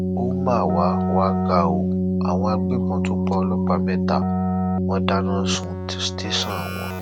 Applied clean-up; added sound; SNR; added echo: none; Keyboard (musical); -4 dB; none.